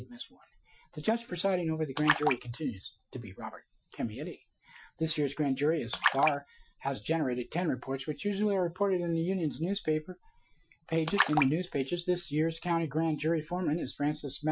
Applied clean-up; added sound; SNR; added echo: classical method Wiener filter.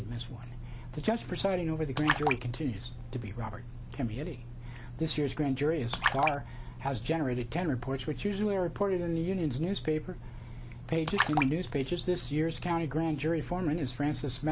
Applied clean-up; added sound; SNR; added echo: none; Splash, splatter; 5 dB; none.